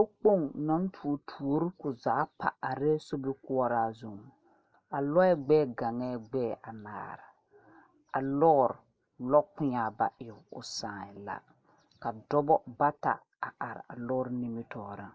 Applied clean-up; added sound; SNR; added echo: neural mask model Resemble Enhance denoiser.